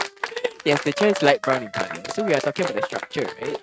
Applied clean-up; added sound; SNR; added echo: neural mask model RNNoise.